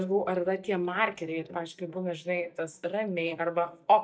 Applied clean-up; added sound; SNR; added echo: neural mask model DeepFilterNet 3.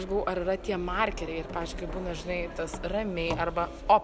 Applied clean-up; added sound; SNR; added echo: none; none; none; none.